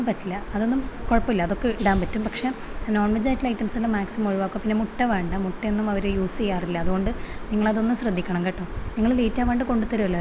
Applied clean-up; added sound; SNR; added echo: none; none; none; none.